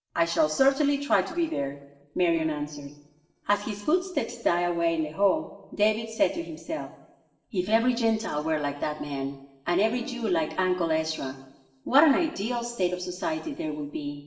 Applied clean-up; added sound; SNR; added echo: neural separator model SepFormer DNS4.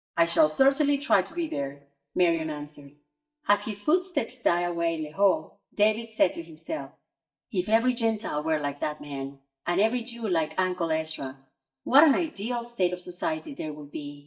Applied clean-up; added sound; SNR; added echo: neural mask model DeepFilterNet 3.